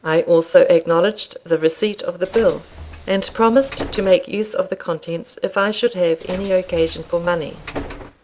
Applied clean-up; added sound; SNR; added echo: none; Bus; 15 dB; none.